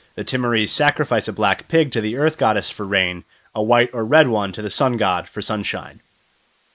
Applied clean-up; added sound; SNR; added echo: neural mask model Resemble Enhance denoiser.